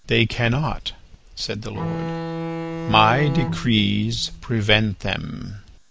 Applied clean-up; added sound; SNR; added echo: none; Bowed string instrument; 6 dB; none.